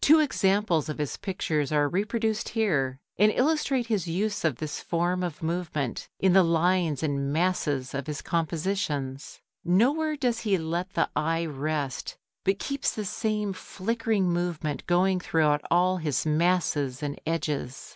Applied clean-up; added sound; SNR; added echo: none; none; none; none.